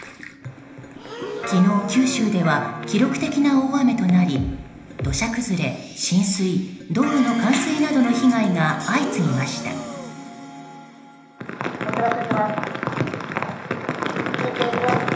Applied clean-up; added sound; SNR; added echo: none; Breathing; 13 dB; reverberation time 1.0 s.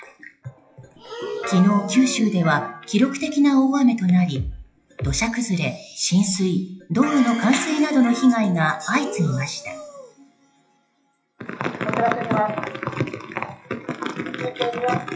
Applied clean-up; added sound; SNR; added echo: classical method WPE with log-MMSE.